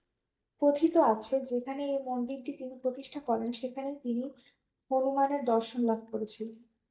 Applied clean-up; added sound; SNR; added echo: neural mask model DeepFilterNet 3.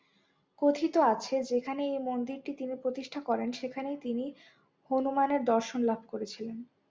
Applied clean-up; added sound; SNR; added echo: none; none; none; none.